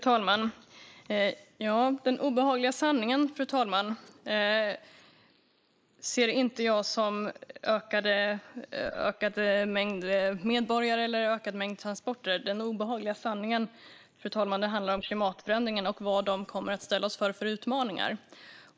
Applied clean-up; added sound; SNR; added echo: neural mask model Resemble Enhance denoiser.